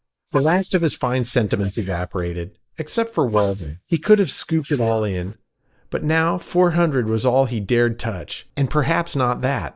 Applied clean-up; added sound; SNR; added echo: neural mask model Resemble Enhance denoiser.